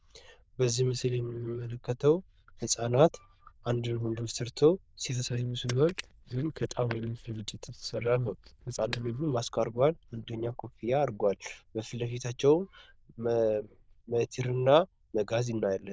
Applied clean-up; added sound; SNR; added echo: neural diffusion model UNIVERSE++.